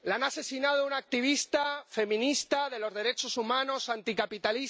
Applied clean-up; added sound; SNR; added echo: none; none; none; none.